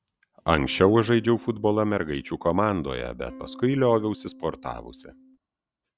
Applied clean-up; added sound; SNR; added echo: none; Electric guitar / Strum; 20 dB; none.